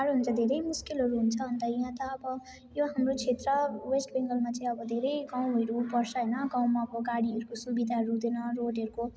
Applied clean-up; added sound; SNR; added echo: none; none; none; none.